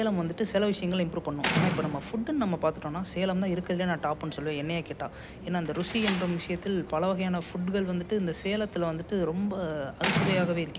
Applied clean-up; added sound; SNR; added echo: none; Slam; 7 dB; none.